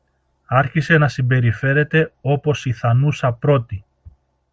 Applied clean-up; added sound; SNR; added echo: none; none; none; none.